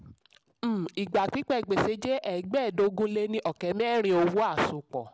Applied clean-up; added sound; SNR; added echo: none; none; none; none.